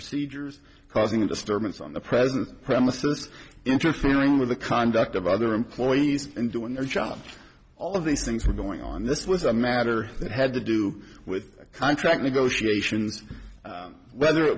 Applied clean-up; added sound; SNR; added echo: none; none; none; none.